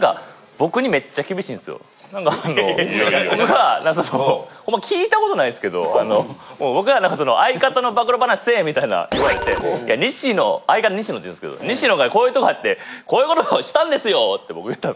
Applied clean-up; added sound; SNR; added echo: none; none; none; none.